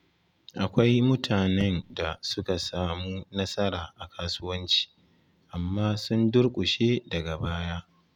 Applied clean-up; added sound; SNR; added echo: none; Thump, thud; 12 dB; none.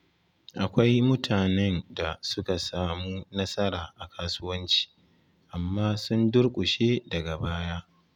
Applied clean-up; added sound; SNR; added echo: none; none; none; none.